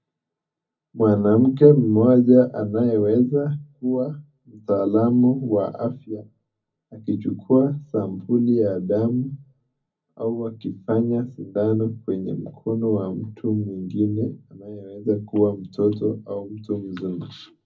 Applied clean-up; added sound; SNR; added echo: none; none; none; reverberation time 0.4 s.